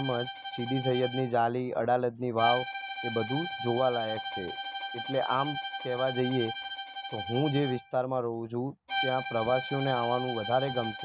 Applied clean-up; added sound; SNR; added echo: none; Bowed string instrument; 7 dB; none.